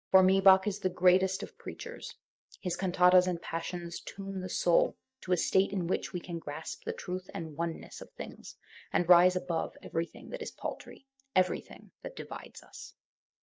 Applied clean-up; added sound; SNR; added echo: neural mask model DeepFilterNet 3.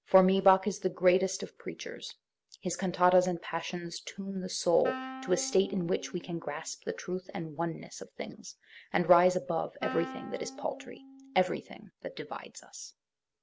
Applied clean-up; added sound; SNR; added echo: none; Wind instrument, woodwind instrument; 14 dB; none.